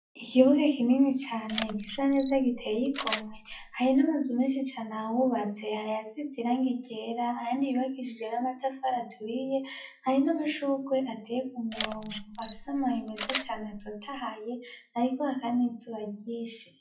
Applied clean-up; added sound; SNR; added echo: classical method WPE with log-MMSE.